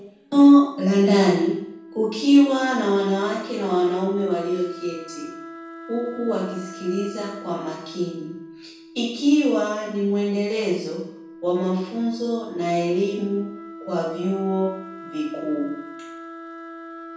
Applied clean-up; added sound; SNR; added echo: none; Wind instrument, woodwind instrument; 17 dB; reverberation time 0.6 s.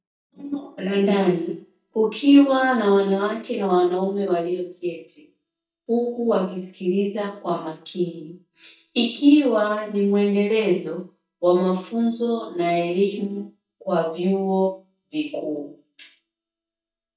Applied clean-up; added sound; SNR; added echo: neural mask model DeepFilterNet 3.